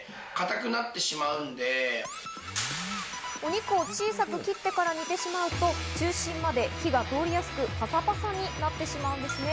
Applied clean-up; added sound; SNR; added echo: none; none; none; none.